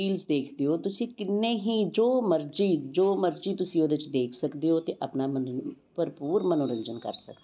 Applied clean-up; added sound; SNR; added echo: none; none; none; none.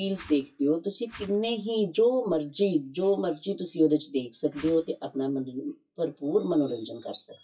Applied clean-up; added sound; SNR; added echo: classical method WPE with log-MMSE.